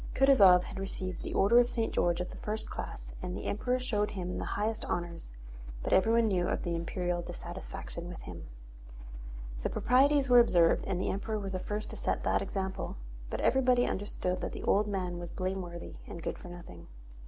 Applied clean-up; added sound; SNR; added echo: none; none; none; none.